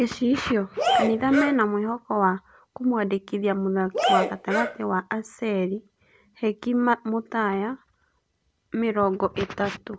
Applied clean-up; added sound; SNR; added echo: none; Cheering; 0 dB; none.